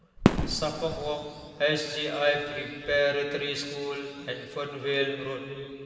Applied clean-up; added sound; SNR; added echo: none; Fireworks; 2 dB; reverberation time 2.9 s.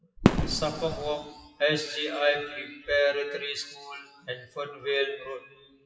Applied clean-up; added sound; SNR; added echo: classical method WPE with log-MMSE.